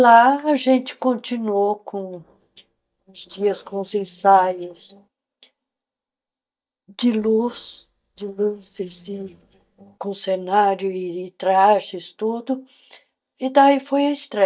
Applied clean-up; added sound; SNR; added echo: neural mask model DeepFilterNet 3.